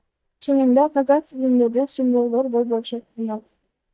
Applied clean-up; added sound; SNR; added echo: neural mask model DeepFilterNet 3.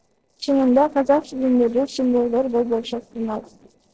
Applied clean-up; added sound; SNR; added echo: neural separator model SepFormer DNS4.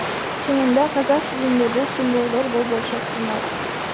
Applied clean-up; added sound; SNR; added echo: none; Water; 4 dB; none.